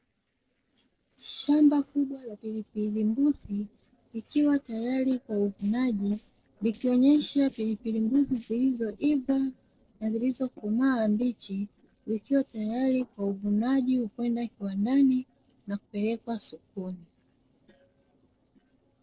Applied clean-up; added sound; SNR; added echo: neural separator model SepFormer DNS4.